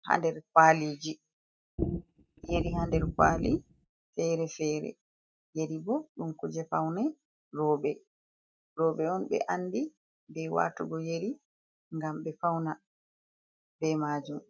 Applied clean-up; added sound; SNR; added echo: neural mask model RNNoise.